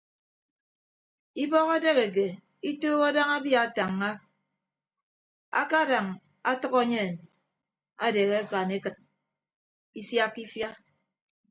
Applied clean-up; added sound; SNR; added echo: none; none; none; none.